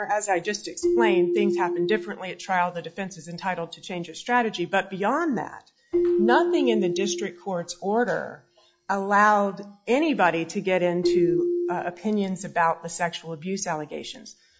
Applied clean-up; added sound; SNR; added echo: classical method log-MMSE.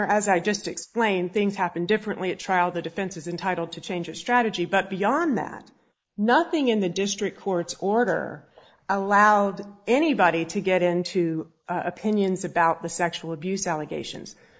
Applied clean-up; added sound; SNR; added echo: neural mask model Resemble Enhance denoiser.